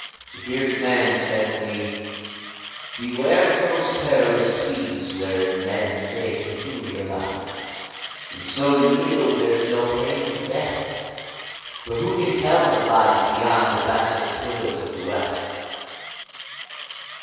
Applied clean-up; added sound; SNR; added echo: none; Mechanisms; 13 dB; reverberation time 2.2 s.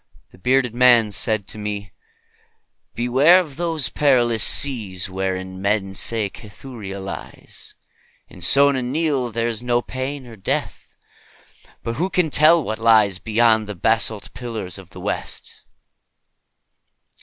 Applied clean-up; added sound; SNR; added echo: none; none; none; none.